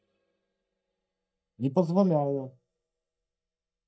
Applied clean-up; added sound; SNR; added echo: neural mask model DeepFilterNet 3.